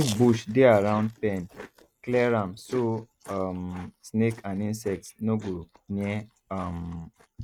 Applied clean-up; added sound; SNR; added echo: neural mask model RNNoise.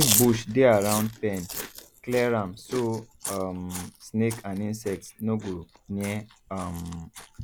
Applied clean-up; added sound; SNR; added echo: none; Chewing, mastication; 7 dB; none.